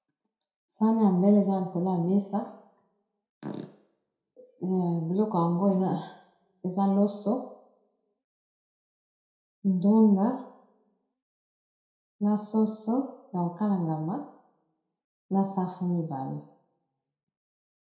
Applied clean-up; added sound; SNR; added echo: none; none; none; reverberation time 0.6 s.